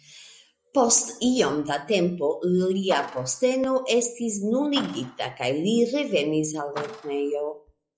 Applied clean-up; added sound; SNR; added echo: classical method log-MMSE.